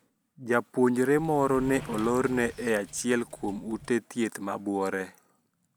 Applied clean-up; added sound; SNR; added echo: none; Sliding door; 16 dB; none.